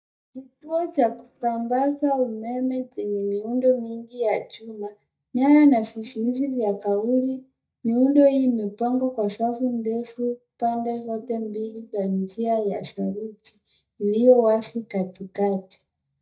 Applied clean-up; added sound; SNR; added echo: neural mask model DeepFilterNet 3.